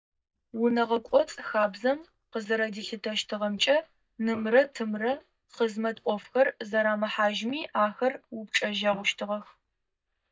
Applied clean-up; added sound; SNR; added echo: neural mask model DeepFilterNet 3.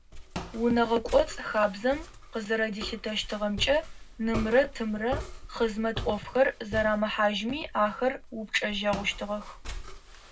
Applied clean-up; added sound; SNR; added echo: none; Walk, footsteps; 12 dB; reverberation time 0.3 s.